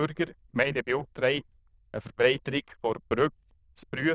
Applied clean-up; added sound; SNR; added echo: neural diffusion model UNIVERSE++.